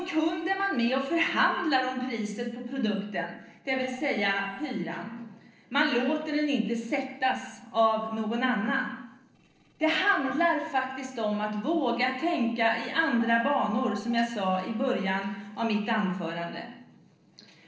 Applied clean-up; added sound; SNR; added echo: neural separator model SepFormer DNS4.